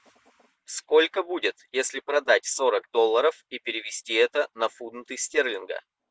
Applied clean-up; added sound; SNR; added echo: none; none; none; none.